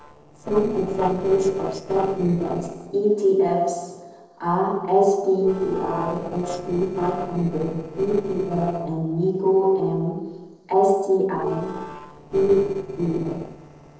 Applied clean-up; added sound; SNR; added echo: neural separator model SepFormer DNS4.